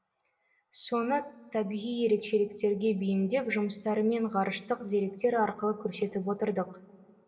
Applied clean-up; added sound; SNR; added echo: none; none; none; reverberation time 1.8 s.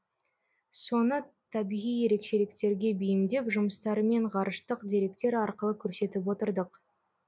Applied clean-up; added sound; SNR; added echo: none; none; none; none.